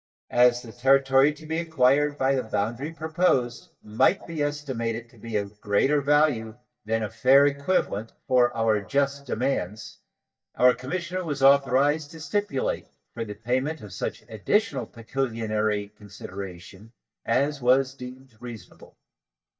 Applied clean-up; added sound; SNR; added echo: neural mask model DeepFilterNet 3.